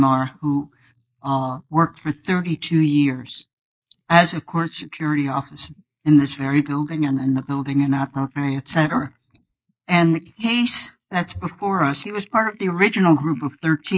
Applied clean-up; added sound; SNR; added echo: neural mask model Resemble Enhance denoiser.